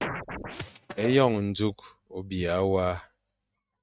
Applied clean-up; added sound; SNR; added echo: neural mask model RNNoise.